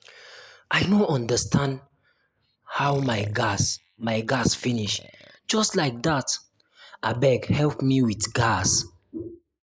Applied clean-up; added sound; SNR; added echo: neural mask model Resemble Enhance denoiser.